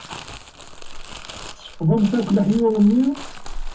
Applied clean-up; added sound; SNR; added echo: none; Crumpling, crinkling; 12 dB; reverberation time 0.3 s.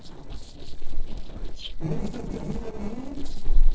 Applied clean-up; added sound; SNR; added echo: neural separator model SepFormer DNS4.